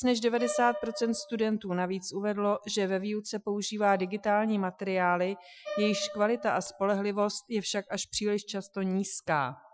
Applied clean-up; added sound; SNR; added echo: classical method Wiener filter.